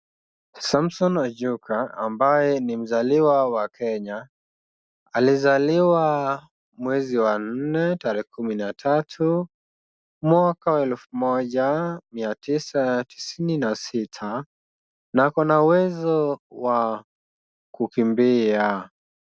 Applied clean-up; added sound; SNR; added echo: none; none; none; none.